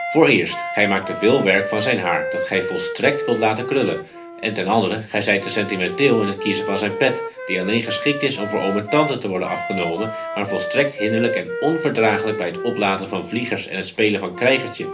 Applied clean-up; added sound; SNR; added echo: none; Wind instrument, woodwind instrument; 7 dB; reverberation time 0.3 s.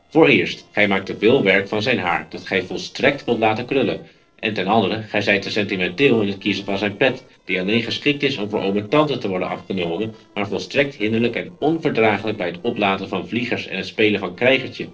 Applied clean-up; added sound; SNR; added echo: neural separator model SepFormer DNS4.